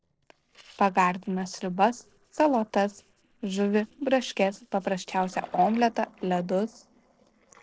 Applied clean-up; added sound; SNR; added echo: neural separator model SepFormer DNS4.